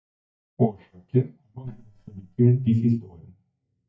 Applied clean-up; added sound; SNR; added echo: neural mask model DeepFilterNet 3.